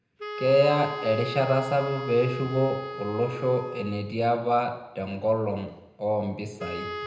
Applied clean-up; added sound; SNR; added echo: none; Wind instrument, woodwind instrument; 11 dB; reverberation time 0.8 s.